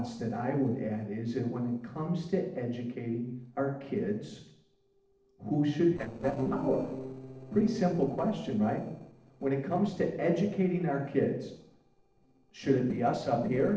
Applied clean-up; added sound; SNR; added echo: neural separator model SepFormer DNS4.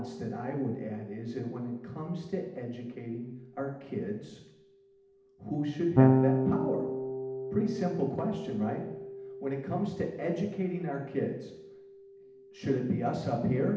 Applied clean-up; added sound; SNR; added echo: none; Electric guitar / Bass guitar; 1 dB; reverberation time 0.8 s.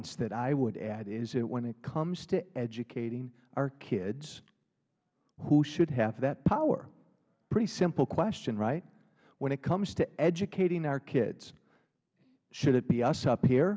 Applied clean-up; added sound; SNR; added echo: none; none; none; none.